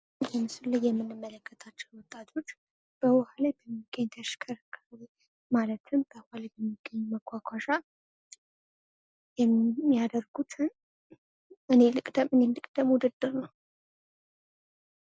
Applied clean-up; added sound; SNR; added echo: none; none; none; none.